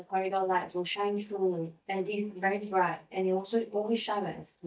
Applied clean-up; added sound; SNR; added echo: neural mask model DeepFilterNet 3.